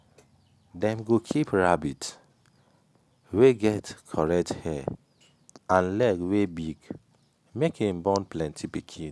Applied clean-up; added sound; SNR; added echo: none; none; none; none.